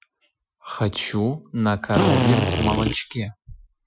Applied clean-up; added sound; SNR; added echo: classical method Wiener filter.